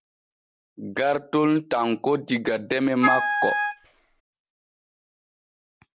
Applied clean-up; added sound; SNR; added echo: none; Wind instrument, woodwind instrument; -1 dB; none.